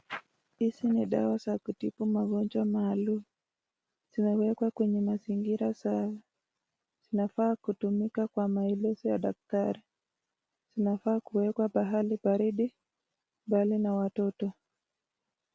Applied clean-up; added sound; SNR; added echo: none; none; none; none.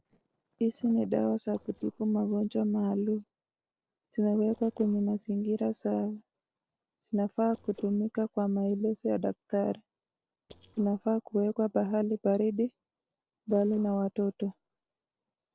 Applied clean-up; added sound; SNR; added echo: neural separator model SepFormer DNS4.